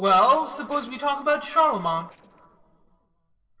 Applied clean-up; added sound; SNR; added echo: neural separator model SepFormer DNS4.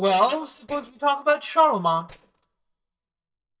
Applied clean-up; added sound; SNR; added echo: neural mask model DeepFilterNet 3.